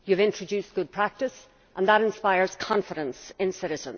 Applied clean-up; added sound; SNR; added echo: none; none; none; none.